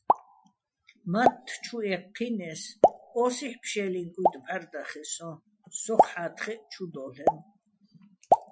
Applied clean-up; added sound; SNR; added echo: classical method Wiener filter.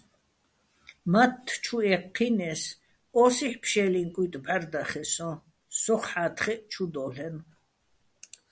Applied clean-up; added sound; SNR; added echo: none; none; none; none.